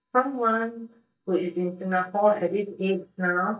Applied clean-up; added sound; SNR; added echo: neural mask model DeepFilterNet 3.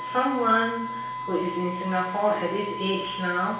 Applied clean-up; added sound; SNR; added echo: none; Wind instrument, woodwind instrument; 7 dB; reverberation time 0.6 s.